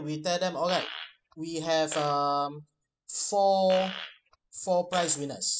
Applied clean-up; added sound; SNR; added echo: classical method spectral subtraction.